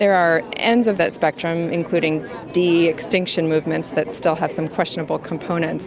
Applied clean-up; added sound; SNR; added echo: none; none; none; none.